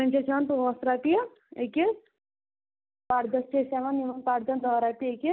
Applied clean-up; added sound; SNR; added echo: none; none; none; none.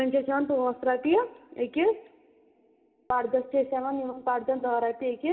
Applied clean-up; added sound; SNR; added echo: none; none; none; reverberation time 1.0 s.